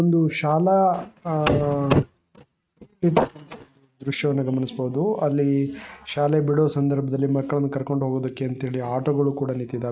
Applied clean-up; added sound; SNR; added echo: neural mask model RNNoise.